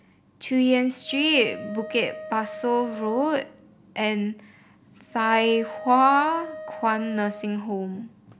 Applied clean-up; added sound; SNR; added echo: none; Wind instrument, woodwind instrument; 14 dB; none.